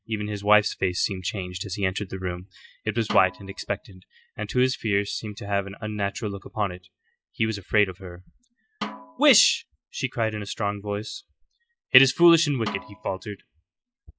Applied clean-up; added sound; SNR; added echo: classical method log-MMSE.